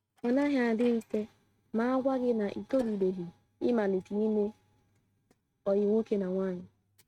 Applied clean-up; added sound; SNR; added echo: neural mask model RNNoise.